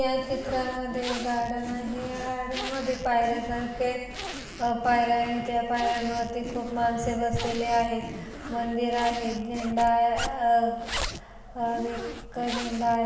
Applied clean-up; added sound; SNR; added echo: none; Zipper (clothing); 11 dB; reverberation time 1.0 s.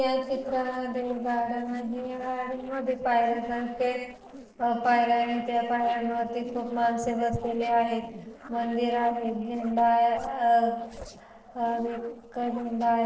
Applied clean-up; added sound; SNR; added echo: neural separator model SepFormer DNS4.